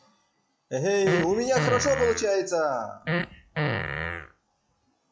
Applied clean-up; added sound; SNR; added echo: classical method log-MMSE.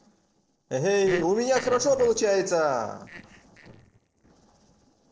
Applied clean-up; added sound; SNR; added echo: neural separator model SepFormer DNS4.